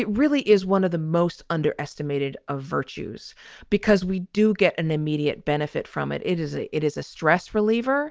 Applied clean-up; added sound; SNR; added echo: none; none; none; none.